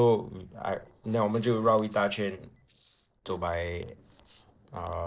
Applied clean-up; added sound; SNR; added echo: neural separator model SepFormer DNS4.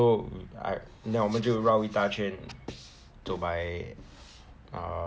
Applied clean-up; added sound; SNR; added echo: none; none; none; none.